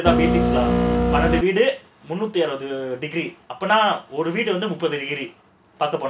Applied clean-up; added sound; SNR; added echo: none; Printer; -5 dB; none.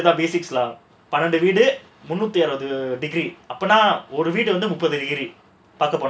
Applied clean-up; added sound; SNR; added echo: none; none; none; none.